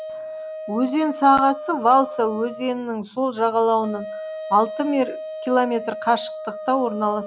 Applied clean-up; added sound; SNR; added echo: none; Wind instrument, woodwind instrument; 11 dB; none.